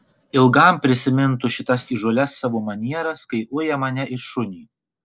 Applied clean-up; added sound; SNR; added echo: neural separator model SepFormer DNS4.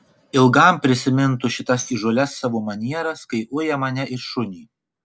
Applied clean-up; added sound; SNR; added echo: none; Tambourine; 19 dB; none.